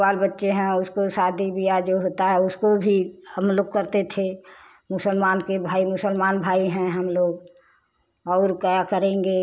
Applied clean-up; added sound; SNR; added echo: none; none; none; none.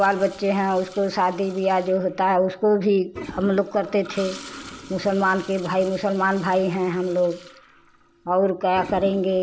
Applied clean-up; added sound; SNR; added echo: none; Toilet flush; 19 dB; none.